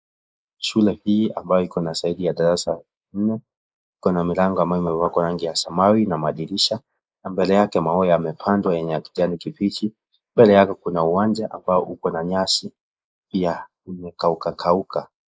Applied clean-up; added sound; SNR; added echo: neural mask model Resemble Enhance denoiser.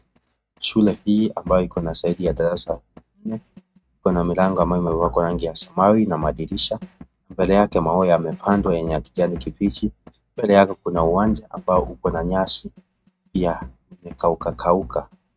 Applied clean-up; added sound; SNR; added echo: neural mask model RNNoise.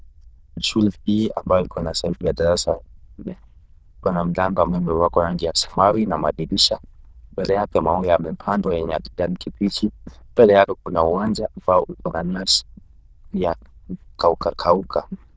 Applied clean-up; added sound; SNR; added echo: neural diffusion model UNIVERSE++.